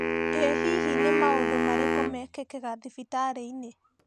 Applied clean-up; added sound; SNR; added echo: none; Wind instrument, woodwind instrument; -3 dB; none.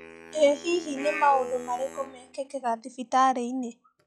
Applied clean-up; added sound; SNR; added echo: classical method log-MMSE.